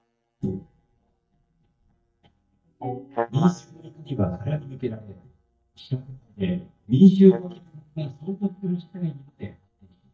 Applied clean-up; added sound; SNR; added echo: neural mask model DeepFilterNet 3.